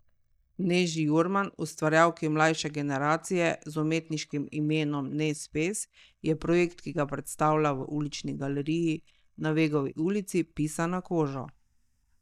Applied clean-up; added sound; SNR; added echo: neural mask model DeepFilterNet 3.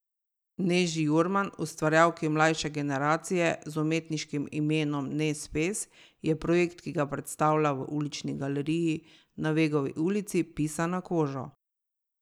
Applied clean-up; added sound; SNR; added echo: none; none; none; none.